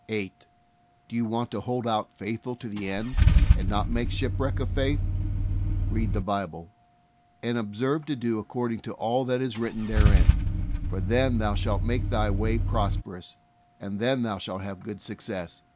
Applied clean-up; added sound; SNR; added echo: none; Idling / Engine starting / Car; -3 dB; none.